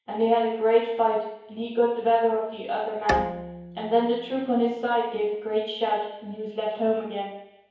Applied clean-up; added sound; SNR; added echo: none; Bowed string instrument; 11 dB; reverberation time 1.0 s.